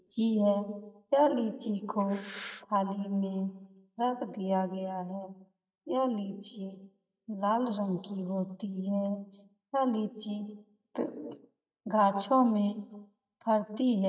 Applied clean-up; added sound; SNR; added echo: neural mask model DeepFilterNet 3.